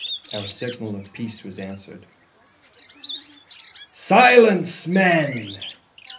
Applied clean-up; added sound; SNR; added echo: none; Bird; 16 dB; reverberation time 0.3 s.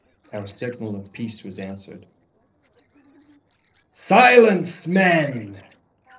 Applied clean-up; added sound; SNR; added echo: neural separator model SepFormer DNS4.